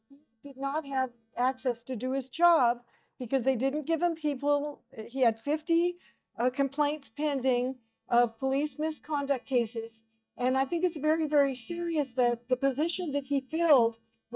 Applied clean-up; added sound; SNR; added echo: neural mask model DeepFilterNet 3.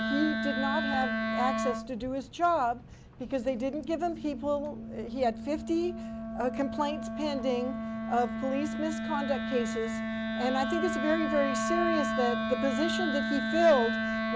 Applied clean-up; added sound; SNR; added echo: none; Wind instrument, woodwind instrument; 2 dB; none.